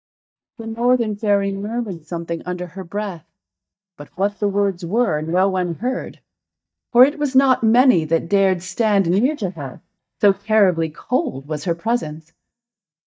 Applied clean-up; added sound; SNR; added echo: neural mask model DeepFilterNet 3.